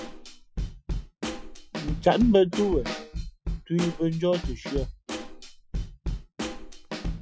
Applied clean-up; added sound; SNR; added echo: classical method Wiener filter.